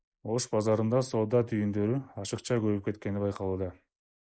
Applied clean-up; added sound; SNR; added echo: neural mask model Resemble Enhance denoiser.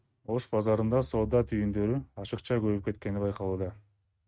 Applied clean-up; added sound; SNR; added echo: neural mask model RNNoise.